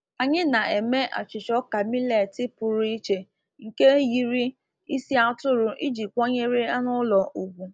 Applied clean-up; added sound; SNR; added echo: none; none; none; none.